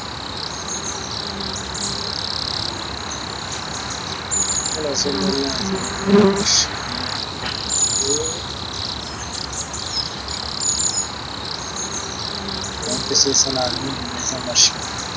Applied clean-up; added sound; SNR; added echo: none; Cricket; -4 dB; none.